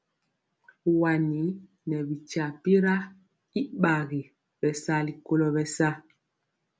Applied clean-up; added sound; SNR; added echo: none; none; none; none.